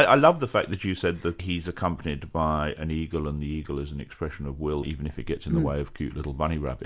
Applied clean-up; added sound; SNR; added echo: none; none; none; none.